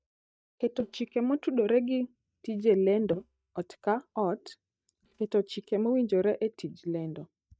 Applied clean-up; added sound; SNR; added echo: neural mask model DeepFilterNet 3.